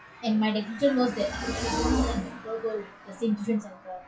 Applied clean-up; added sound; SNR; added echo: classical method WPE with log-MMSE.